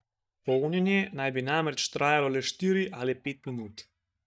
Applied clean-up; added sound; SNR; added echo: neural mask model DeepFilterNet 3.